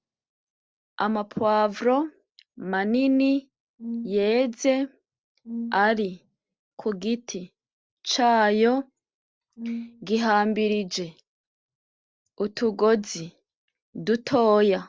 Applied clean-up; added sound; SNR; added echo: neural separator model SepFormer DNS4.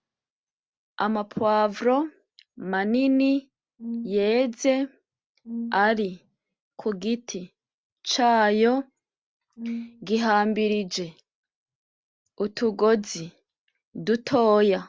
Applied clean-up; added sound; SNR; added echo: none; Brass instrument; 10 dB; none.